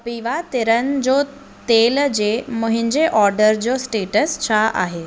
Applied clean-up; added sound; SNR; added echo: none; none; none; none.